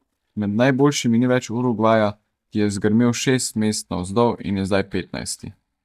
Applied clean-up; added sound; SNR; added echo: neural mask model DeepFilterNet 3.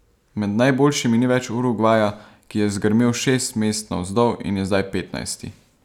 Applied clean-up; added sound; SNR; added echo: none; none; none; none.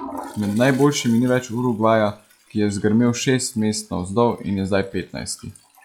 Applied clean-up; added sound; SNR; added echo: classical method log-MMSE.